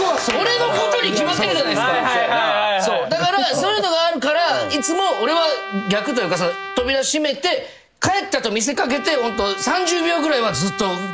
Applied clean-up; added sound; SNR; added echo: none; Trumpet; 12 dB; none.